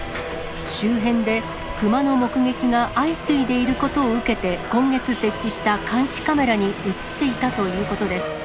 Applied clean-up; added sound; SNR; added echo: none; Subway, metro, underground; 10 dB; none.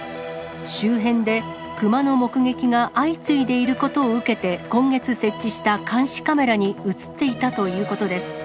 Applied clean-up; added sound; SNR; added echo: none; none; none; none.